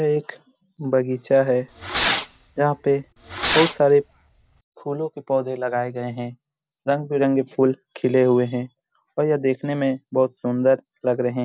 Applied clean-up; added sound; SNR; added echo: none; Fireworks; 6 dB; none.